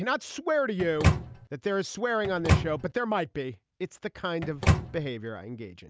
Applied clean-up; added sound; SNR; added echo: none; Microwave oven; -4 dB; none.